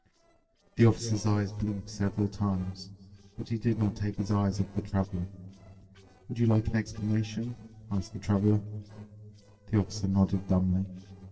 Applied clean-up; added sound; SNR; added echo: neural separator model SepFormer DNS4.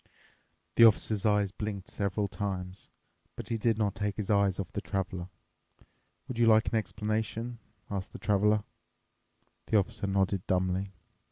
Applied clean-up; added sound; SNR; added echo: none; none; none; none.